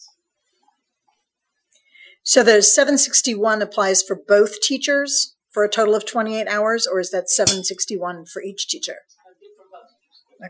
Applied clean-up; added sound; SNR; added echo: classical method Wiener filter.